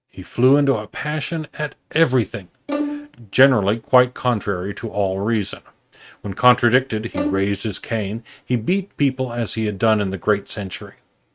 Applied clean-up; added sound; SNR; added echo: neural mask model RNNoise.